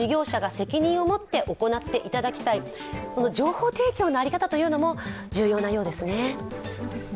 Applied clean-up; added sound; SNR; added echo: none; none; none; none.